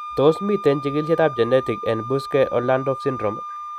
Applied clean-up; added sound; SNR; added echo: none; Wind instrument, woodwind instrument; 11 dB; none.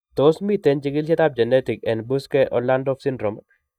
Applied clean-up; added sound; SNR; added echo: neural mask model DeepFilterNet 3.